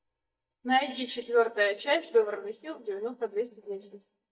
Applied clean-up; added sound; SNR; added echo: neural mask model DeepFilterNet 3.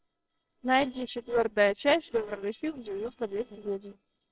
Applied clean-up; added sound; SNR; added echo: neural separator model SepFormer WHAMR!.